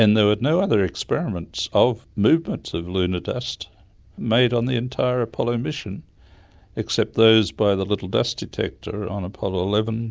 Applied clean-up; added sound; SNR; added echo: none; none; none; none.